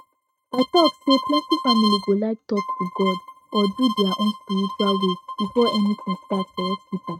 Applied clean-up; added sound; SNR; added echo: neural mask model RNNoise.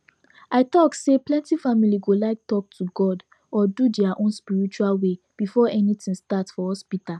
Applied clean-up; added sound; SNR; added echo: none; none; none; none.